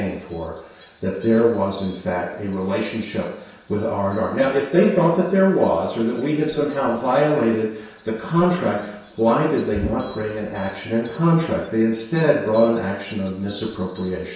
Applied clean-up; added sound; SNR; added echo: none; Fowl; 18 dB; reverberation time 0.7 s.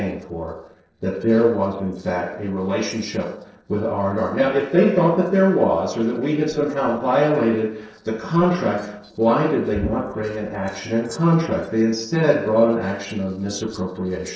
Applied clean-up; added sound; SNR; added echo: neural separator model SepFormer DNS4.